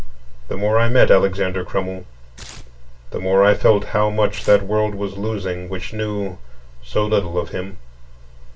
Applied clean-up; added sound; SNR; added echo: none; Tearing; 19 dB; reverberation time 0.2 s.